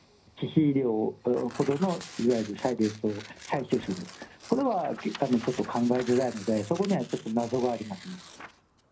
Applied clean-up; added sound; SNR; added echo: none; Tearing; 18 dB; reverberation time 0.4 s.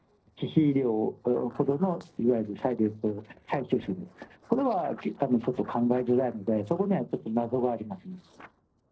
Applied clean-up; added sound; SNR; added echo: neural separator model SepFormer DNS4.